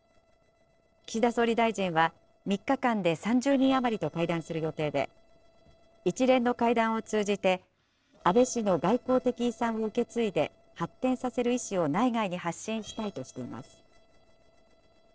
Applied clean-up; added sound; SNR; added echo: neural separator model SepFormer DNS4.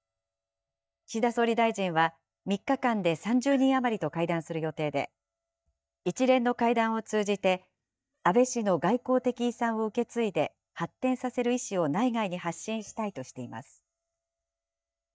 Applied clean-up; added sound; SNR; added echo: neural mask model DeepFilterNet 3.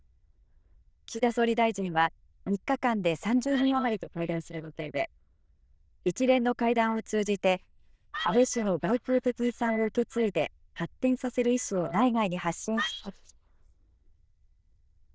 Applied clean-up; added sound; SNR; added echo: neural diffusion model UNIVERSE++.